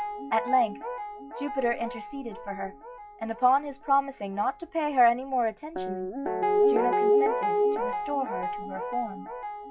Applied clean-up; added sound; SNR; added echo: classical method log-MMSE.